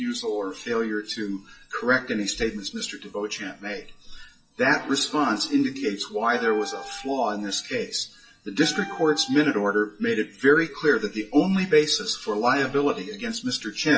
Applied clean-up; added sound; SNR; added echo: classical method WPE with log-MMSE.